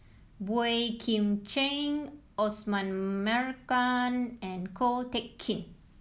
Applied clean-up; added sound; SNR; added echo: none; none; none; none.